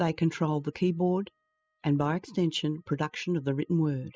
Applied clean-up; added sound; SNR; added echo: classical method spectral subtraction.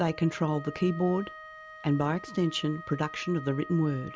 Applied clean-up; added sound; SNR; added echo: none; Wind instrument, woodwind instrument; 15 dB; none.